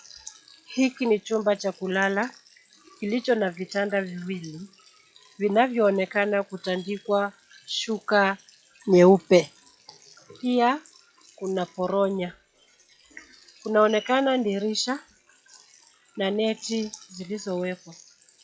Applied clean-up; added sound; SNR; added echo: classical method log-MMSE.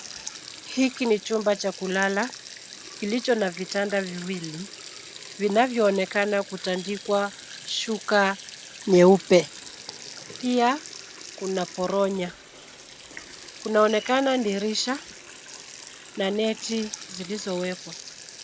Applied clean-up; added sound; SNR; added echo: none; Sink (filling or washing); 15 dB; none.